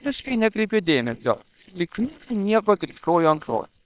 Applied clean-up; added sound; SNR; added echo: neural separator model SepFormer WHAM!.